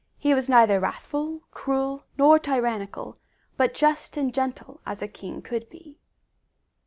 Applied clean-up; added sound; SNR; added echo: none; none; none; none.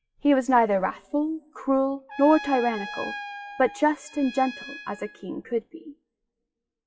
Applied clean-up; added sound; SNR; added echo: classical method WPE with log-MMSE.